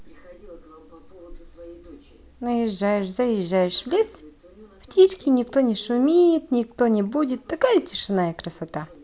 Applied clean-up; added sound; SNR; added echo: none; none; none; none.